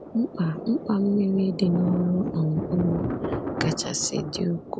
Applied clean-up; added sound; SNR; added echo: none; Thunder; 6 dB; none.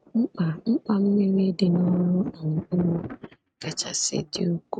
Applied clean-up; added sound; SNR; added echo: neural mask model RNNoise.